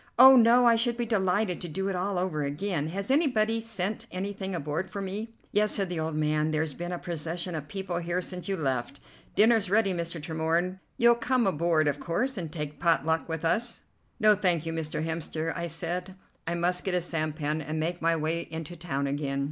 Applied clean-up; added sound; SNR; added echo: none; none; none; none.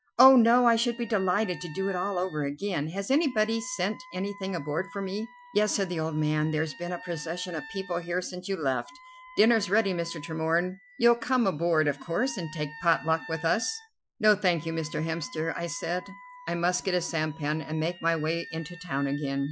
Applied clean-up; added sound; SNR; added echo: classical method Wiener filter.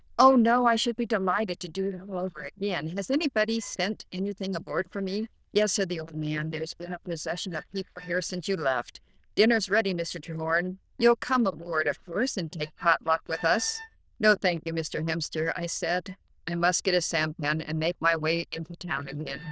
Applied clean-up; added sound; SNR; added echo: neural diffusion model UNIVERSE++.